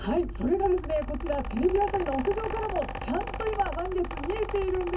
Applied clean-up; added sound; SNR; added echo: none; Mechanical fan; 7 dB; reverberation time 0.3 s.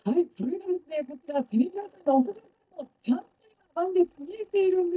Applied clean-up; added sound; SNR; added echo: neural mask model DeepFilterNet 3.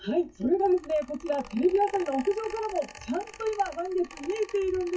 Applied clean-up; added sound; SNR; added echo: classical method WPE with log-MMSE.